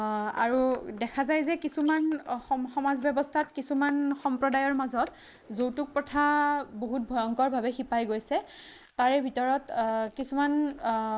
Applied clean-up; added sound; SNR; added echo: neural mask model Resemble Enhance denoiser.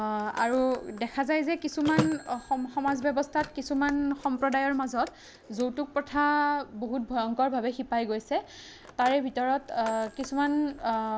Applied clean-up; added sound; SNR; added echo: none; Telephone; 15 dB; none.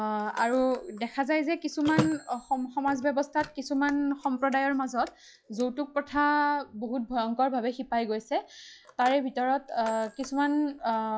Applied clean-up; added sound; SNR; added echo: classical method log-MMSE.